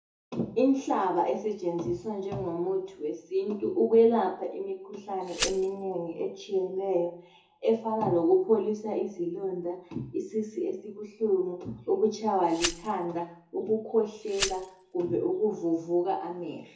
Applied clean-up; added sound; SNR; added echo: none; Glass; 10 dB; reverberation time 0.6 s.